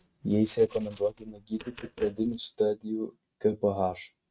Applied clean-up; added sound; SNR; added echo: neural mask model RNNoise.